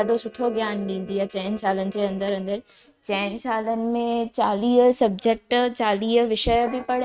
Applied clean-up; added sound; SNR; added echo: neural mask model RNNoise.